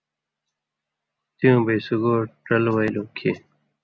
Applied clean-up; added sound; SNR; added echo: none; none; none; none.